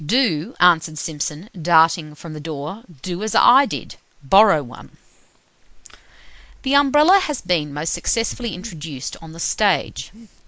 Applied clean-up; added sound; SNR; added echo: neural mask model Resemble Enhance denoiser.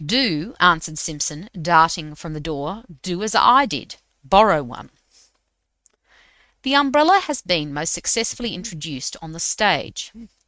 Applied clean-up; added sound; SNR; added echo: neural mask model RNNoise.